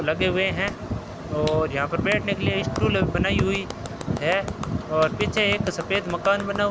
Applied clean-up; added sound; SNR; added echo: none; Piano + Clapping; 15 dB; none.